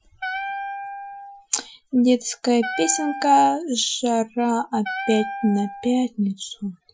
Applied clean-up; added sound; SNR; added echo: classical method Wiener filter.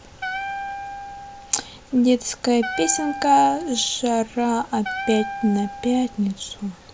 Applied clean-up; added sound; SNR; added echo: none; Wind instrument, woodwind instrument; 10 dB; none.